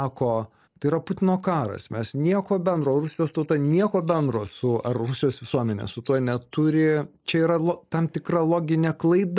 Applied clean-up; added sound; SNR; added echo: neural mask model Resemble Enhance denoiser.